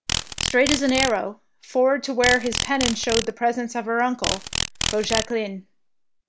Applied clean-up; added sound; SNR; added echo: none; Insect; 5 dB; none.